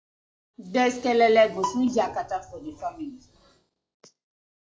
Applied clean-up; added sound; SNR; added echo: classical method log-MMSE.